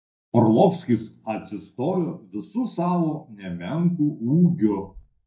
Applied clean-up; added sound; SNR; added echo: neural mask model DeepFilterNet 3.